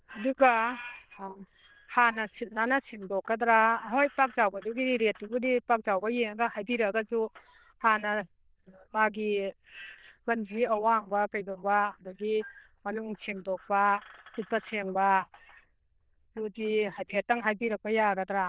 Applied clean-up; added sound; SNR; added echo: neural diffusion model UNIVERSE++.